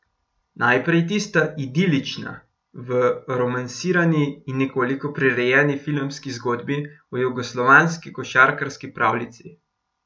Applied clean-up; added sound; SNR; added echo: none; none; none; none.